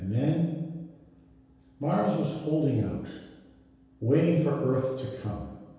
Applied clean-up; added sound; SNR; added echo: none; none; none; reverberation time 1.2 s.